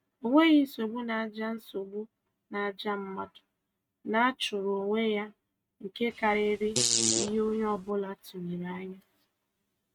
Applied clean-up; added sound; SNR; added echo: neural mask model RNNoise.